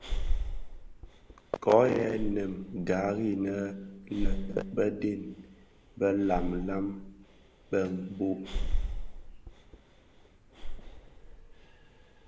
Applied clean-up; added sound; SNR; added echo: none; Breathing; 3 dB; none.